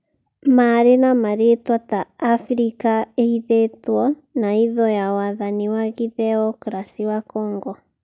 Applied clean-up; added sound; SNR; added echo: none; none; none; none.